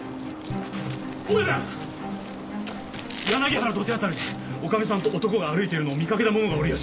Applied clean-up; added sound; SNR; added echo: none; Chewing, mastication; 14 dB; none.